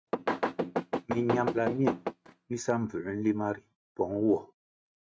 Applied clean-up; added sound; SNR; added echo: neural mask model RNNoise.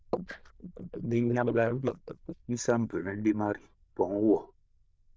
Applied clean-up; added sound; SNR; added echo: neural diffusion model UNIVERSE++.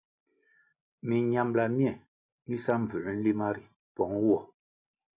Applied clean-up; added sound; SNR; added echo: none; none; none; none.